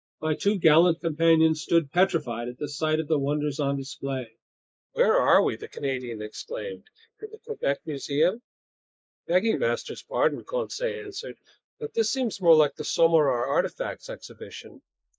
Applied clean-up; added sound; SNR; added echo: neural mask model Resemble Enhance denoiser.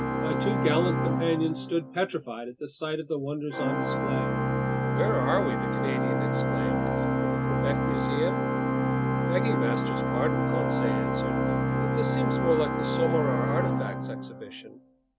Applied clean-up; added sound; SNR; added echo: none; Organ; -4 dB; none.